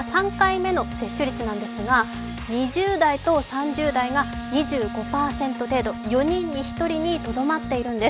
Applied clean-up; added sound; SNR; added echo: none; Wind instrument, woodwind instrument; 10 dB; none.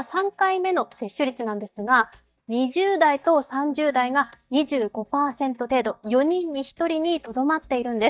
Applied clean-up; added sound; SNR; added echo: neural mask model DeepFilterNet 3.